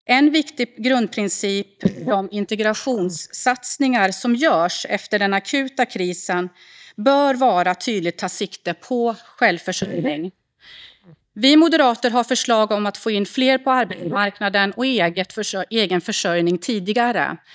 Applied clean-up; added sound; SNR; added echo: neural mask model DeepFilterNet 3.